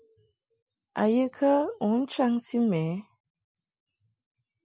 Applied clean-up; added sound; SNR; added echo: none; none; none; none.